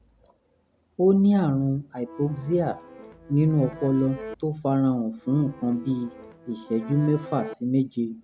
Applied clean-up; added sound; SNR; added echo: none; Accordion; 16 dB; none.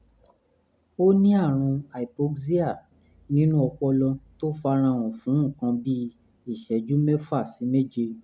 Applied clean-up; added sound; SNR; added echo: none; none; none; none.